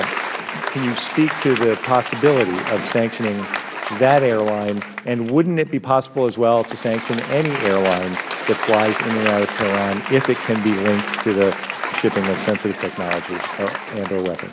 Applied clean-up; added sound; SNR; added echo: none; Applause; 7 dB; none.